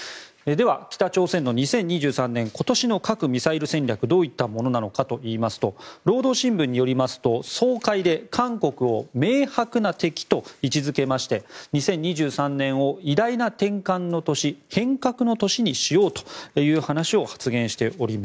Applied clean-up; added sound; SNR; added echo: none; none; none; none.